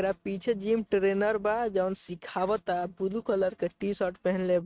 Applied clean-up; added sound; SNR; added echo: neural mask model RNNoise.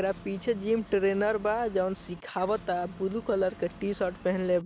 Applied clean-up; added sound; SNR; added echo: none; Boat, Water vehicle; 18 dB; none.